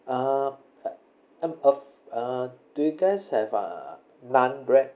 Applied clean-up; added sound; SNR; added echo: none; none; none; none.